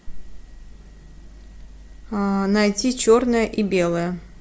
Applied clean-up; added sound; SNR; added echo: none; none; none; none.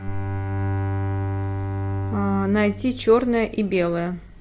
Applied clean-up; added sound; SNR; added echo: none; Bowed string instrument; 4 dB; none.